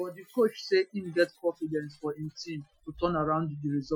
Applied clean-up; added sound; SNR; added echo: classical method Wiener filter.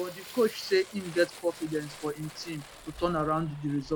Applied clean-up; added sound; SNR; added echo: none; Fire + Stream; 16 dB; none.